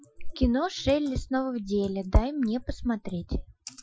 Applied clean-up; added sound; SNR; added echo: classical method Wiener filter.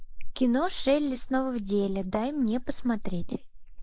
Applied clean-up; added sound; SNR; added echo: neural mask model Resemble Enhance denoiser.